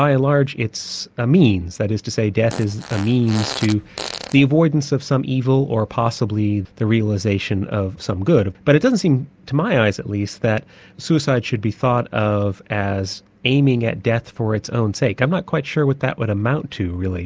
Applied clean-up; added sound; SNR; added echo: none; Fart; 13 dB; none.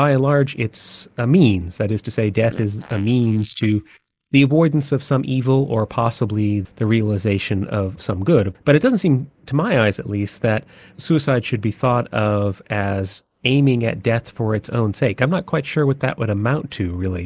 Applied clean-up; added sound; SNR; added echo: neural mask model Resemble Enhance denoiser.